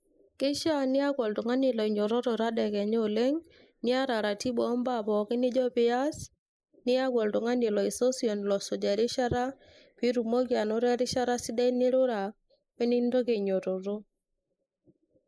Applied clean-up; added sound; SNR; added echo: neural mask model Resemble Enhance denoiser.